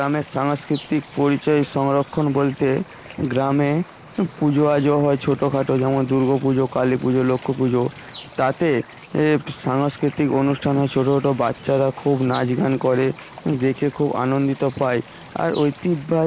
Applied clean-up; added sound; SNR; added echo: neural mask model Resemble Enhance denoiser.